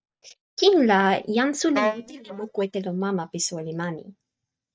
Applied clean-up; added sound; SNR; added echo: neural mask model DeepFilterNet 3.